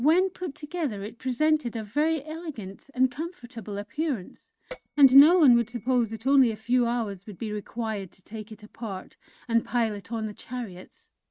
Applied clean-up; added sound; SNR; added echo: neural mask model RNNoise.